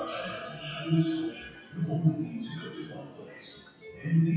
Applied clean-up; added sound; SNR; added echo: classical method WPE with log-MMSE.